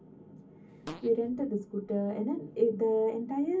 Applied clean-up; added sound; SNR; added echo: none; Fart; 15 dB; reverberation time 0.3 s.